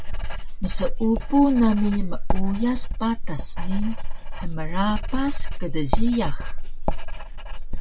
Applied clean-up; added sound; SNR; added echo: none; Writing; -3 dB; none.